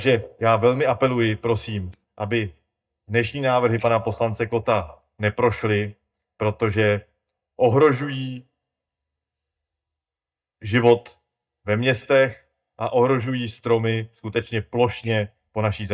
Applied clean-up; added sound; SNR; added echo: neural mask model DeepFilterNet 3.